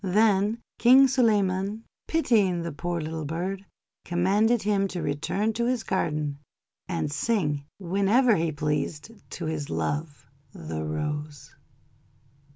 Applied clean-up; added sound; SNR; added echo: none; none; none; none.